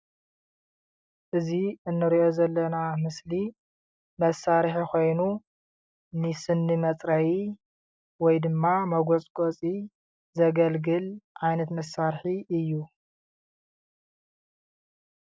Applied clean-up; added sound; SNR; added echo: none; none; none; none.